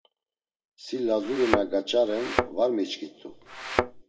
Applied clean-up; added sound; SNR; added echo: none; Thump, thud; 2 dB; reverberation time 1.7 s.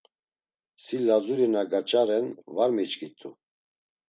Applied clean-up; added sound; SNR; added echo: none; none; none; none.